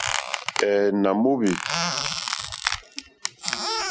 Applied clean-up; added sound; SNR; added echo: none; Squeak; 3 dB; none.